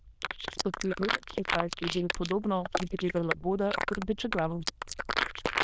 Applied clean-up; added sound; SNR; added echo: neural diffusion model UNIVERSE++.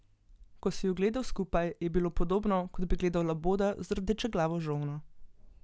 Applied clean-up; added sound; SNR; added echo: none; none; none; none.